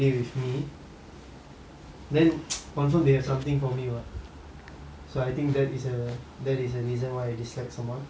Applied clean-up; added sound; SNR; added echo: none; none; none; none.